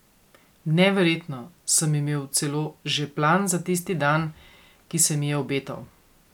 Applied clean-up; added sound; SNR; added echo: none; none; none; none.